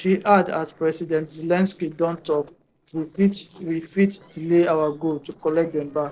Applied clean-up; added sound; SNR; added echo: neural separator model SepFormer DNS4.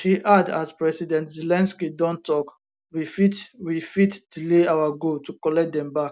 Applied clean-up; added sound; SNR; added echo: none; none; none; none.